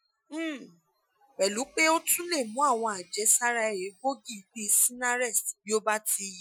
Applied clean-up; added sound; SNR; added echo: classical method Wiener filter.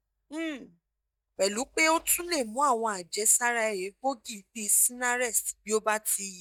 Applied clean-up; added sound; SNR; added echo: neural mask model DeepFilterNet 3.